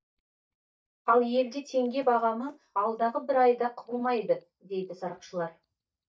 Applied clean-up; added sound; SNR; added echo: neural mask model DeepFilterNet 3.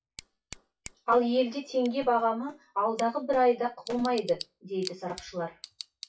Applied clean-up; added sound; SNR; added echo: classical method WPE with log-MMSE.